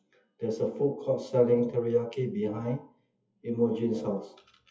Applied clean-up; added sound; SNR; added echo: classical method WPE with log-MMSE.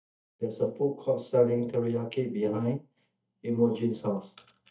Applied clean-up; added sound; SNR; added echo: neural mask model DeepFilterNet 3.